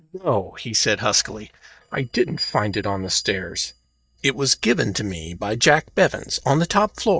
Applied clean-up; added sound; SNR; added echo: neural mask model DeepFilterNet 3.